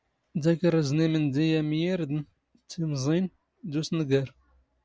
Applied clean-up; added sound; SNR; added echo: none; none; none; none.